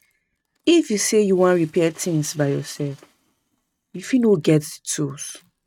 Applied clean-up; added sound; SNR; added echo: neural mask model RNNoise.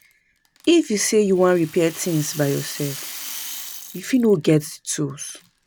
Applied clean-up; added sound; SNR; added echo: none; Rattle; 16 dB; none.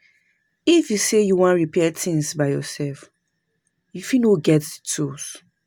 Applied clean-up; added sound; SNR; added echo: none; none; none; none.